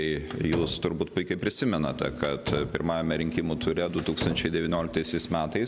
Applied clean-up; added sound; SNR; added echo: none; Slam; 11 dB; none.